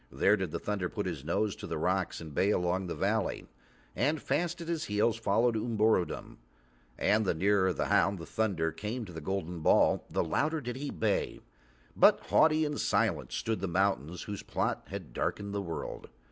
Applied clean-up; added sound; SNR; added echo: none; none; none; none.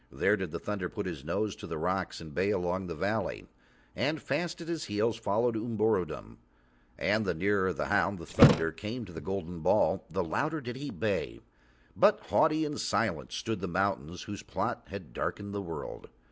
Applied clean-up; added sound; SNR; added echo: none; Thump, thud; -3 dB; none.